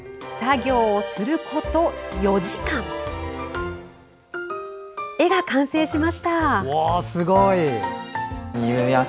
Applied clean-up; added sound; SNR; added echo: none; none; none; none.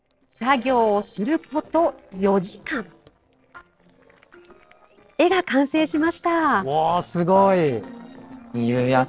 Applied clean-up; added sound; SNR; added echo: neural separator model SepFormer DNS4.